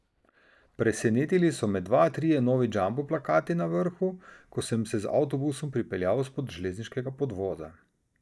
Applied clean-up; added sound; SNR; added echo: neural mask model DeepFilterNet 3.